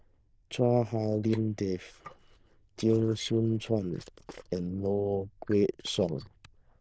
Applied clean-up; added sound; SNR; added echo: neural diffusion model UNIVERSE++.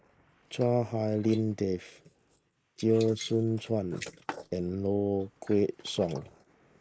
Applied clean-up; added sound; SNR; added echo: neural mask model Resemble Enhance denoiser.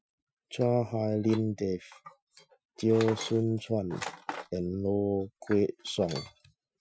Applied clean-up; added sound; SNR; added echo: classical method Wiener filter.